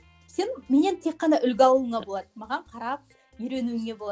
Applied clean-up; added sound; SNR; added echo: none; none; none; none.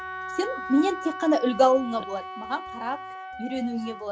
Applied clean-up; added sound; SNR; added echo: none; Wind instrument, woodwind instrument; 10 dB; none.